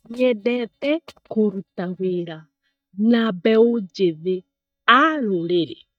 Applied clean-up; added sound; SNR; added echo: neural mask model DeepFilterNet 3.